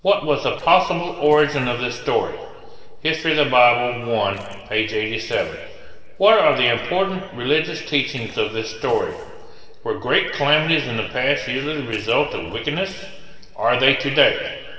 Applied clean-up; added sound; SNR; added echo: neural separator model SepFormer DNS4.